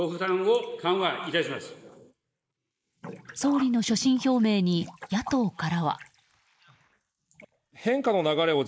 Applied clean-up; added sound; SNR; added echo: neural mask model Resemble Enhance denoiser.